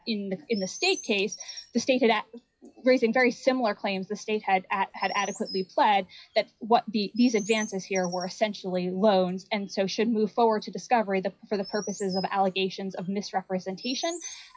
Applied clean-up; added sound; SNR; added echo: classical method WPE with log-MMSE.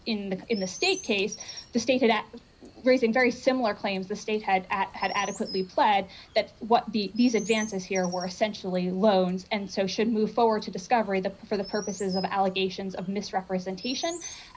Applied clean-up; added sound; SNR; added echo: none; Chirp, tweet; 19 dB; reverberation time 0.4 s.